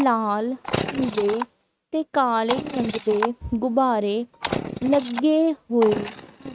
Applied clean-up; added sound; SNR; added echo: neural mask model RNNoise.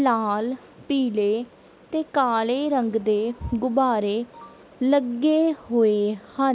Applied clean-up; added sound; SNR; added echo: none; none; none; none.